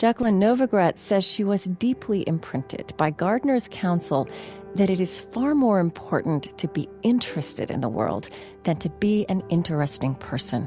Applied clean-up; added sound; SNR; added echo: none; none; none; none.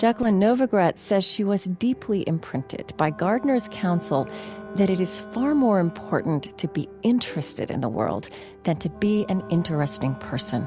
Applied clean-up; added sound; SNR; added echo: none; Wind instrument, woodwind instrument; 20 dB; none.